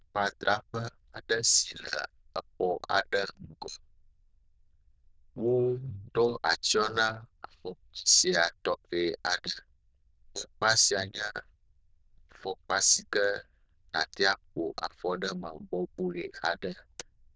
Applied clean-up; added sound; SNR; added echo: neural diffusion model UNIVERSE++.